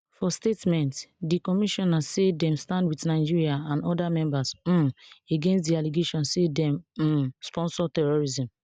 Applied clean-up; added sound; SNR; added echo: none; none; none; none.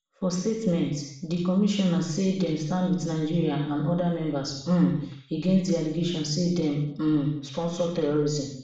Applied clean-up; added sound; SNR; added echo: none; none; none; reverberation time 0.6 s.